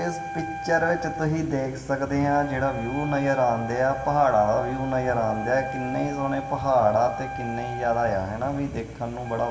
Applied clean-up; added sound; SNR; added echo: none; Wind instrument, woodwind instrument; 10 dB; reverberation time 2.6 s.